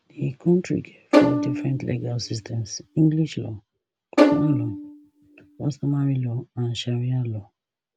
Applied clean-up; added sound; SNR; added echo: none; Bowed string instrument; -2 dB; none.